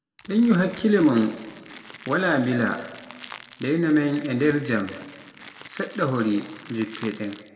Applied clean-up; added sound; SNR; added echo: none; Crackle; 19 dB; reverberation time 1.2 s.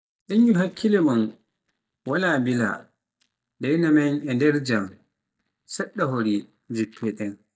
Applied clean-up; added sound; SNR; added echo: neural mask model DeepFilterNet 3.